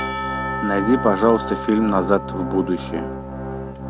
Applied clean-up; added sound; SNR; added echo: none; Church bell / Percussion + Organ; 5 dB; none.